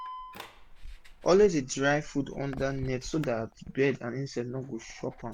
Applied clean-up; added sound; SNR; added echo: none; Alarm; 15 dB; none.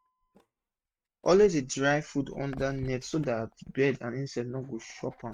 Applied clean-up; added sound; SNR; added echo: neural mask model RNNoise.